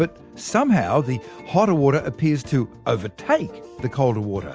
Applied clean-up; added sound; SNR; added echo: none; none; none; none.